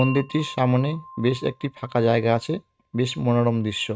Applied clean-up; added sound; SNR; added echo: neural mask model RNNoise.